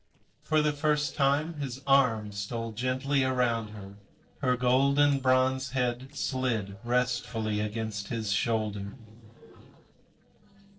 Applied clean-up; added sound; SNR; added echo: neural separator model SepFormer DNS4.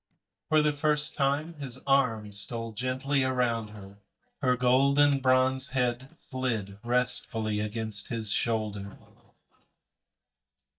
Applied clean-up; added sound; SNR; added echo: neural mask model DeepFilterNet 3.